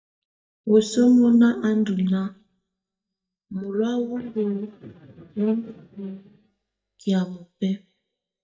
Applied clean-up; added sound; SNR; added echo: neural mask model DeepFilterNet 3.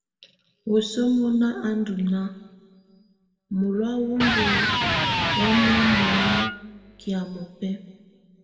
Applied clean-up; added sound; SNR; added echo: none; Electric guitar; -2 dB; reverberation time 1.6 s.